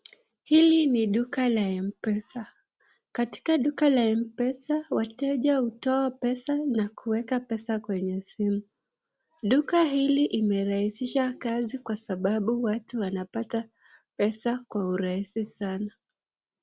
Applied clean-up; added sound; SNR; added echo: none; none; none; none.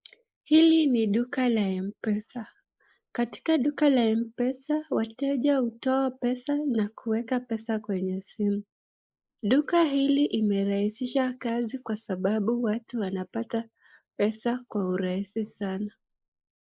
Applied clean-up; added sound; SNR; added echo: neural mask model Resemble Enhance denoiser.